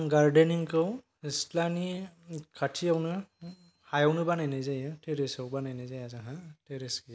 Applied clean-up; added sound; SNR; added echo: none; none; none; none.